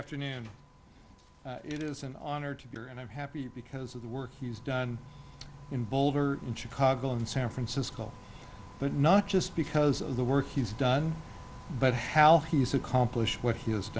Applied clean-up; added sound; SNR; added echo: none; none; none; none.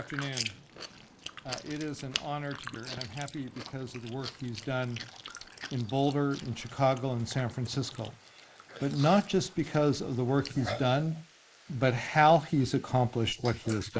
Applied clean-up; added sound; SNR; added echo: neural mask model Resemble Enhance denoiser.